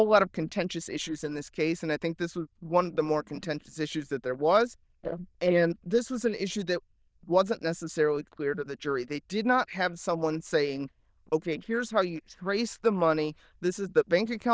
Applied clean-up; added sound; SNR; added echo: neural diffusion model UNIVERSE++.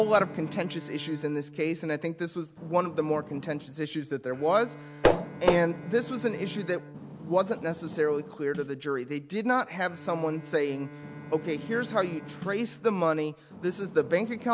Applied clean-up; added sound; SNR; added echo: none; Bowed string instrument + Snare drum; 18 dB; none.